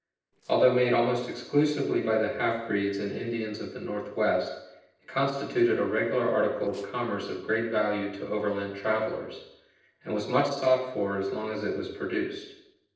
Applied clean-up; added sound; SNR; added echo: neural separator model SepFormer DNS4.